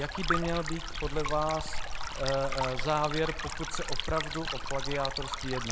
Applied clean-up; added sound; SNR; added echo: none; Stream; 0 dB; none.